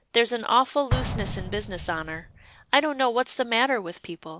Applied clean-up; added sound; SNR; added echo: none; Explosion; 9 dB; none.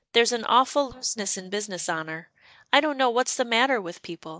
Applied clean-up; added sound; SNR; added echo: neural mask model DeepFilterNet 3.